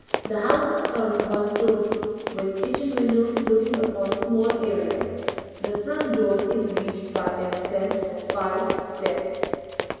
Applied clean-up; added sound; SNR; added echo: none; Run; 6 dB; reverberation time 2.2 s.